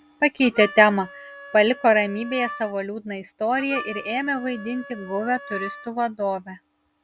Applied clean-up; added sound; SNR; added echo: none; Harmonica; 15 dB; none.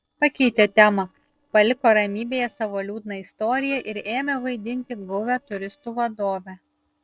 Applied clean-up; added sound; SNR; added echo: neural separator model SepFormer DNS4.